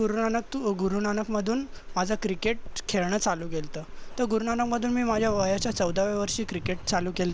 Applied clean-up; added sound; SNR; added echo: none; Writing; 10 dB; none.